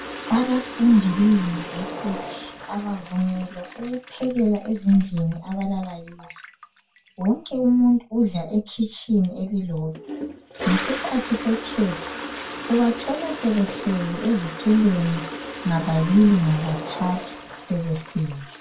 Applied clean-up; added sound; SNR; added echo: none; Toilet flush; 12 dB; reverberation time 0.2 s.